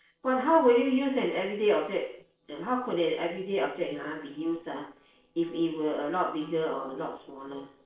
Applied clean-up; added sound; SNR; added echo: neural separator model SepFormer DNS4.